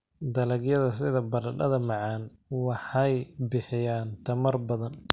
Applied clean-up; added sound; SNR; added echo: none; none; none; none.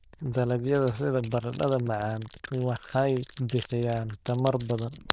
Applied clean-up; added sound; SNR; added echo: neural diffusion model UNIVERSE++.